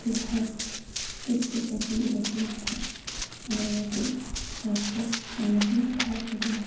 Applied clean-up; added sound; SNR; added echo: none; Run; 6 dB; reverberation time 0.9 s.